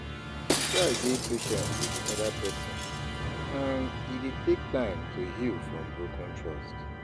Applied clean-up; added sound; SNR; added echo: none; Musical instrument + Shatter; 0 dB; none.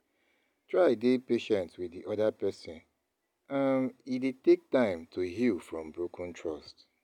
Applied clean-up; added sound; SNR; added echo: none; none; none; none.